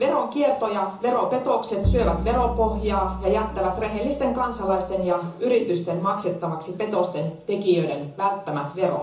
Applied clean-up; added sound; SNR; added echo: none; Bowed string instrument; 5 dB; reverberation time 0.7 s.